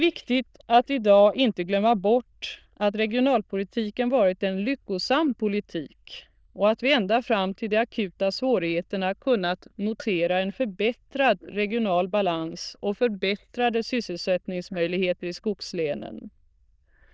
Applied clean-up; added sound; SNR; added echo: neural diffusion model UNIVERSE++.